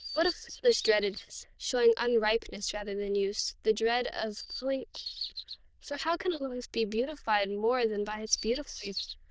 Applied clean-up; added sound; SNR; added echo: neural diffusion model UNIVERSE++.